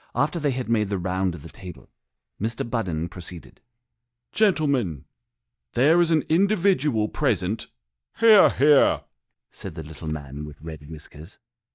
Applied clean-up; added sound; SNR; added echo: neural mask model DeepFilterNet 3.